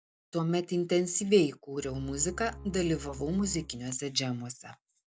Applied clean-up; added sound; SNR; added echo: none; Bowed string instrument; 15 dB; none.